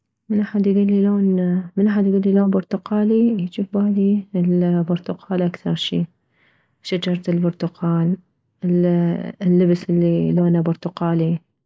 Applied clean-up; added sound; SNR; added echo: neural mask model Resemble Enhance denoiser.